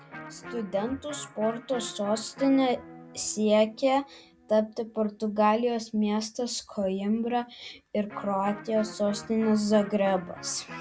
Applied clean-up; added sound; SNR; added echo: none; Electric guitar; 18 dB; none.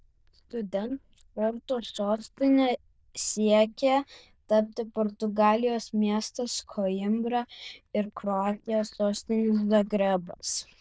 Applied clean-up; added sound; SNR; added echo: neural diffusion model UNIVERSE++.